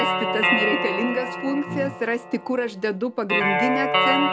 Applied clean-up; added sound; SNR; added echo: none; Guitar; -1 dB; none.